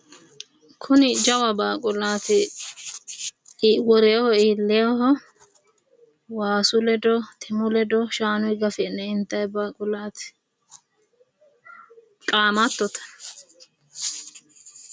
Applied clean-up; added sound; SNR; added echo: none; none; none; none.